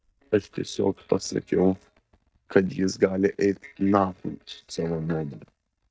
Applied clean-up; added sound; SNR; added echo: neural mask model DeepFilterNet 3.